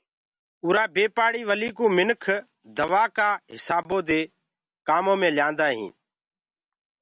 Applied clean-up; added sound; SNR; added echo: none; none; none; none.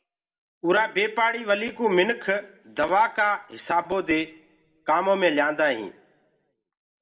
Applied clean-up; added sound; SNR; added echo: none; none; none; reverberation time 0.5 s.